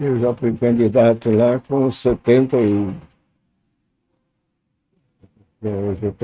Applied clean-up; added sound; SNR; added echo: neural mask model RNNoise.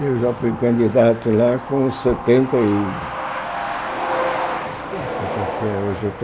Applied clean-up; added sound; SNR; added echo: none; Truck; 7 dB; none.